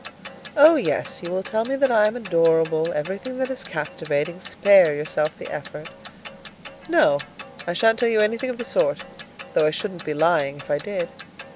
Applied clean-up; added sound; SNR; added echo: none; Clock; 18 dB; none.